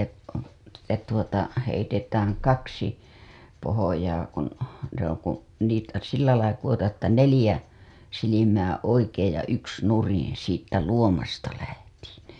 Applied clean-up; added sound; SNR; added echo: none; Purr; 14 dB; none.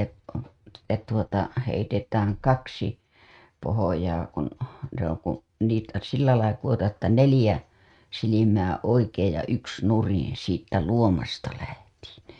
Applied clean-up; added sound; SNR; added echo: neural mask model RNNoise.